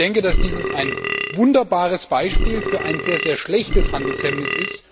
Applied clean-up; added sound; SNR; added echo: none; Burping, eructation; 0 dB; none.